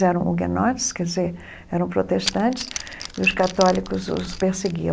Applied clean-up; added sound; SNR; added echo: none; none; none; none.